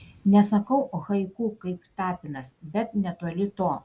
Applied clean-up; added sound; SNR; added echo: none; none; none; none.